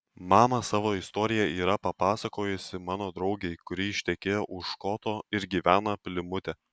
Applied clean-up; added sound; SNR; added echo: none; none; none; none.